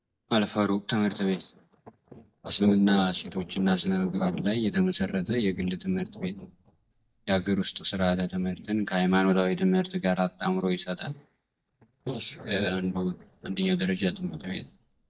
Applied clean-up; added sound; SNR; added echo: neural mask model DeepFilterNet 3.